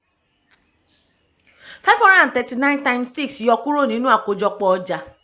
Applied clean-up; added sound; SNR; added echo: none; none; none; none.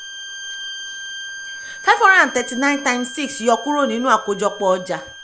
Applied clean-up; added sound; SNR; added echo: none; Bowed string instrument; 13 dB; none.